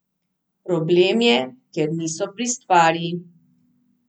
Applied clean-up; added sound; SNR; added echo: none; none; none; none.